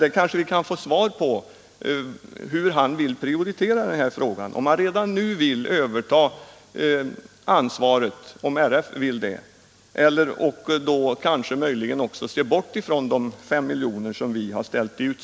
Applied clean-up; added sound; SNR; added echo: none; none; none; none.